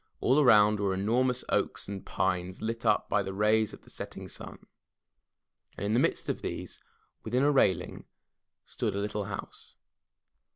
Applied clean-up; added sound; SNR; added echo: none; none; none; none.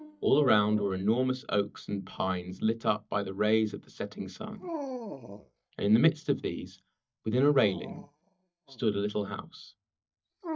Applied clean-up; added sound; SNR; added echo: neural mask model DeepFilterNet 3.